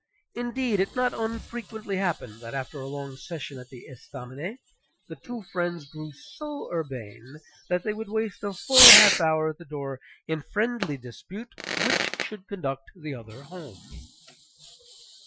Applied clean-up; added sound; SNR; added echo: classical method Wiener filter.